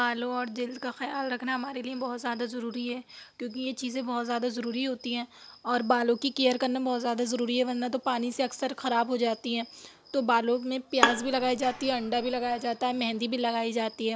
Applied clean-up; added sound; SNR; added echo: none; Bowed string instrument; 2 dB; none.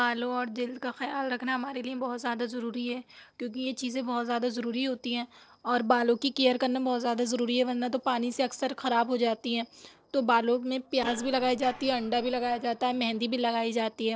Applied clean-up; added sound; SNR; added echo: neural separator model SepFormer DNS4.